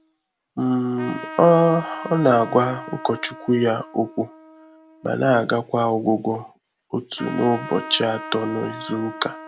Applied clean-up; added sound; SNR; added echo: none; Trumpet; 15 dB; none.